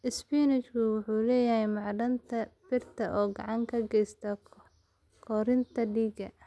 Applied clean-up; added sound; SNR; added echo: none; none; none; none.